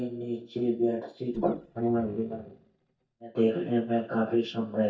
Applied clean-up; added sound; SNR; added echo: neural mask model DeepFilterNet 3.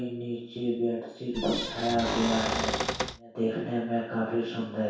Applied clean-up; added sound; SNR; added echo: none; Cupboard open or close / Door; 1 dB; reverberation time 0.7 s.